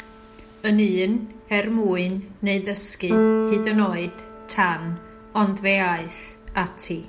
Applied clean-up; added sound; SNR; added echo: none; Keyboard (musical); 6 dB; none.